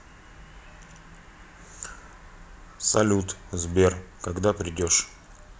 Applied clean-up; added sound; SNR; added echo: none; none; none; none.